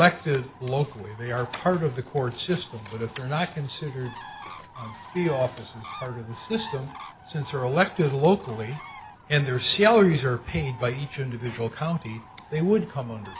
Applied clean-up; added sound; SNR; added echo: none; Bird; 19 dB; none.